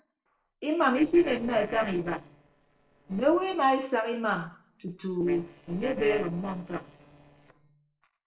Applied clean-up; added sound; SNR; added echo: neural separator model SepFormer DNS4.